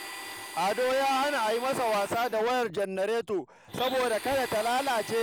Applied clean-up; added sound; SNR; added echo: none; Domestic sounds, home sounds; 13 dB; none.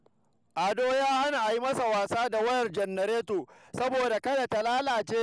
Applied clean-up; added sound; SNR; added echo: none; none; none; none.